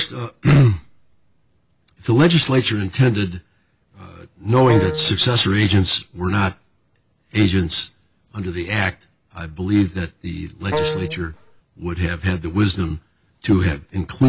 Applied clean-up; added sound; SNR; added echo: none; Wind instrument, woodwind instrument; 5 dB; none.